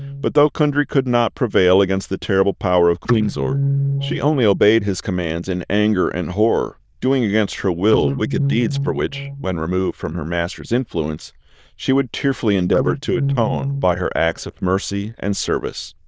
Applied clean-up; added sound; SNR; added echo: neural diffusion model UNIVERSE++.